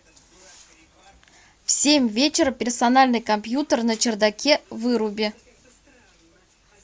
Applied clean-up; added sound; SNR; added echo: none; none; none; none.